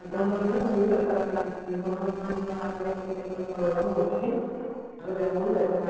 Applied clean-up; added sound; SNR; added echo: neural separator model SepFormer DNS4.